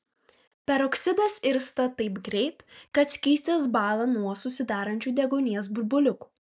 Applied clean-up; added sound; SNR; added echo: none; none; none; none.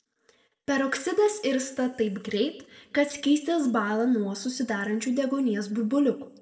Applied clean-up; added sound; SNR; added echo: none; none; none; reverberation time 0.7 s.